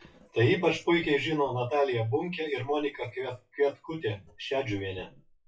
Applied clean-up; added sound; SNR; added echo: classical method WPE with log-MMSE.